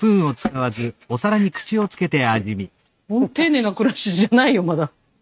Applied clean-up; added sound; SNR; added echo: neural mask model RNNoise.